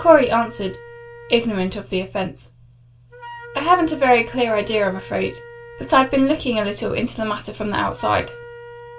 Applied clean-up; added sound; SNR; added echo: none; Wind instrument, woodwind instrument; 19 dB; reverberation time 0.2 s.